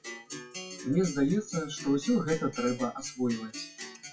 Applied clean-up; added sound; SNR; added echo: classical method WPE with log-MMSE.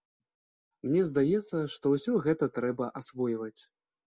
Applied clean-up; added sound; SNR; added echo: none; none; none; none.